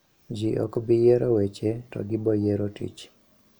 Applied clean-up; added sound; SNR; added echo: none; none; none; none.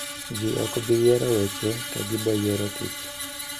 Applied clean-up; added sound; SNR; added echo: none; Screech; 8 dB; none.